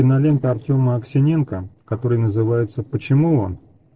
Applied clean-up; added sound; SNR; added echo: neural separator model SepFormer DNS4.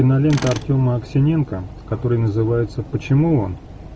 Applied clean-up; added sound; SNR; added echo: none; Tools; 19 dB; none.